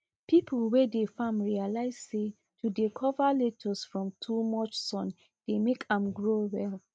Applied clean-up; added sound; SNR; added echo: none; none; none; none.